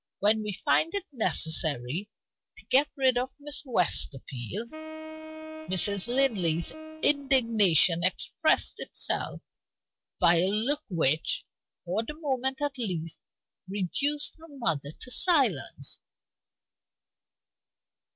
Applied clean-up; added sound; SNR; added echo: neural separator model SepFormer DNS4.